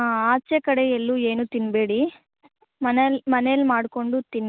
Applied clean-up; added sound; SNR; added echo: none; none; none; none.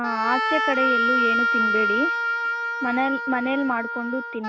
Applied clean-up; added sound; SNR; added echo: none; Wind instrument, woodwind instrument; -2 dB; none.